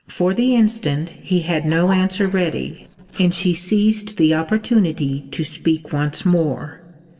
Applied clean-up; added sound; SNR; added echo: neural separator model SepFormer DNS4.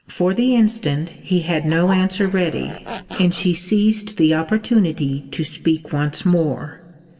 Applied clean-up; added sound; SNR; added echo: none; Zipper (clothing); 15 dB; reverberation time 1.6 s.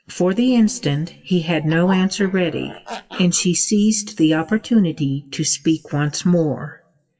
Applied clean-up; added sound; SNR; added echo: classical method WPE with log-MMSE.